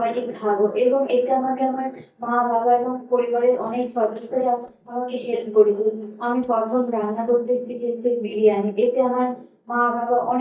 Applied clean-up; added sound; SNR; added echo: neural mask model DeepFilterNet 3.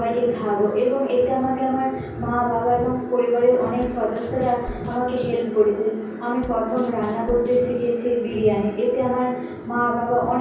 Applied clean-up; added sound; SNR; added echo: none; Bass drum / Snare drum / Drum kit; 16 dB; reverberation time 0.6 s.